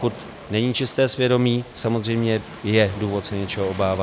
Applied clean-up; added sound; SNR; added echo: none; Waves, surf; 17 dB; none.